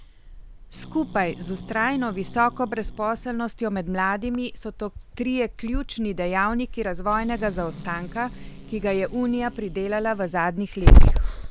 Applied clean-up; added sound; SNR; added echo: none; Growling / Hiss; -3 dB; none.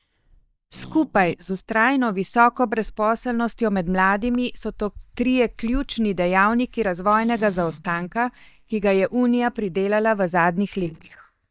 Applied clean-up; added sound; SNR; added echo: neural mask model DeepFilterNet 3.